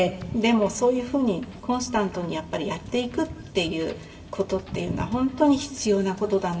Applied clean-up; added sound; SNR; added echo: none; Wind / Boat, Water vehicle; 16 dB; reverberation time 1.8 s.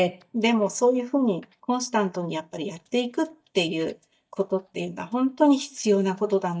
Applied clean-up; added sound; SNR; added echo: neural mask model DeepFilterNet 3.